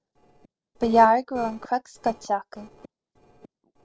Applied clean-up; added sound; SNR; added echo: neural separator model SepFormer DNS4.